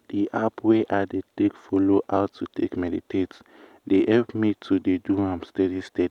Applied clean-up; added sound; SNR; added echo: none; none; none; none.